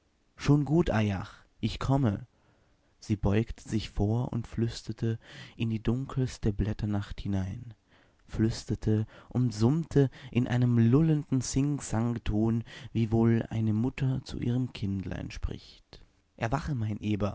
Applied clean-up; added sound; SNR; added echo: none; none; none; none.